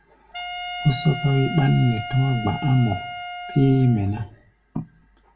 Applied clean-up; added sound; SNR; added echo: none; Wind instrument, woodwind instrument; 12 dB; reverberation time 0.2 s.